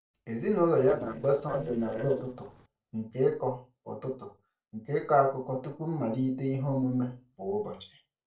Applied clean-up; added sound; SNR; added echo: neural separator model SepFormer DNS4.